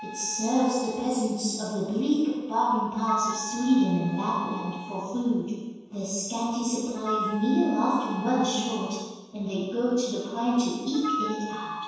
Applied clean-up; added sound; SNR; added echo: none; Wind instrument, woodwind instrument; 11 dB; reverberation time 1.2 s.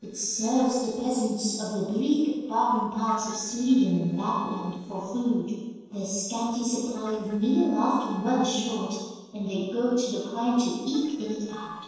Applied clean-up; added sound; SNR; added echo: neural separator model SepFormer DNS4.